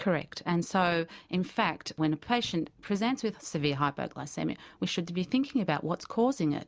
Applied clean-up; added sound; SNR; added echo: none; none; none; none.